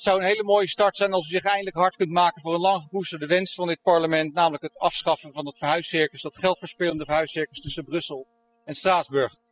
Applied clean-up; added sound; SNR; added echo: classical method spectral subtraction.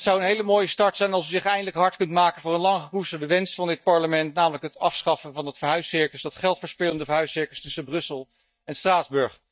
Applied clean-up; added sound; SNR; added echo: neural mask model DeepFilterNet 3.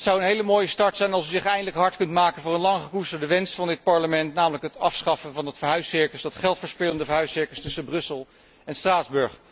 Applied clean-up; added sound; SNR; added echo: none; none; none; none.